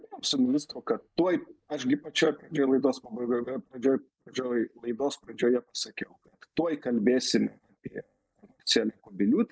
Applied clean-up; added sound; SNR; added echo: neural mask model DeepFilterNet 3.